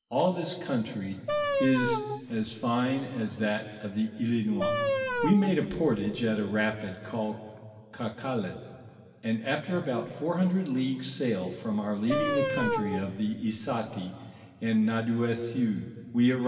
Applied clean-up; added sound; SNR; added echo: none; Wind instrument, woodwind instrument; 2 dB; reverberation time 2.3 s.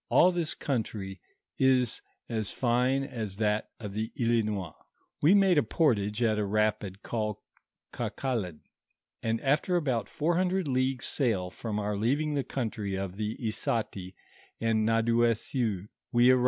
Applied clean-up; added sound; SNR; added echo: none; none; none; none.